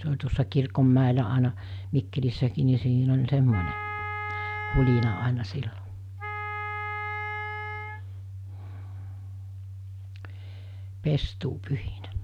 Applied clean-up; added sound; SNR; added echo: none; Wind instrument, woodwind instrument; 7 dB; none.